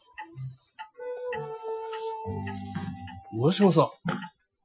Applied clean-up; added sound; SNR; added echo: classical method Wiener filter.